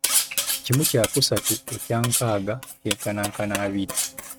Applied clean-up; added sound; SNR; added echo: neural mask model RNNoise.